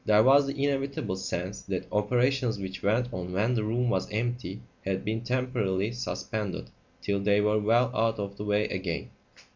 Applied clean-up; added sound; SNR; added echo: none; none; none; none.